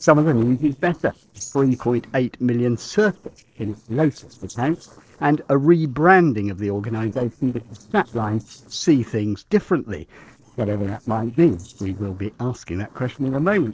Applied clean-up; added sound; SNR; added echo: neural separator model SepFormer DNS4.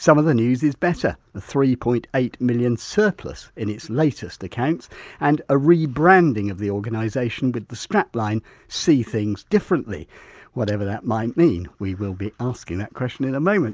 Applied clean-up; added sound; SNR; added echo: none; none; none; none.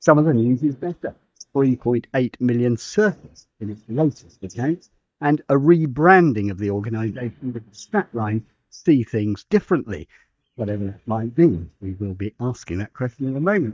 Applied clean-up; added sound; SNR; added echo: neural mask model DeepFilterNet 3.